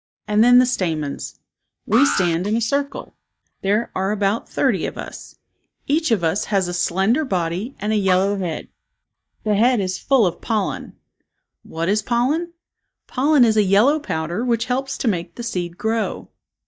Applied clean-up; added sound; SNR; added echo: neural mask model DeepFilterNet 3.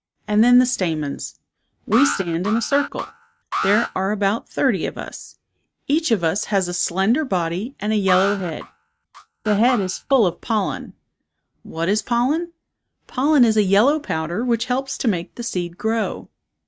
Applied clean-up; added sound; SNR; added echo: neural mask model RNNoise.